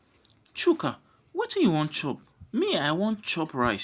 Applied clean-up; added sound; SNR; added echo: none; none; none; none.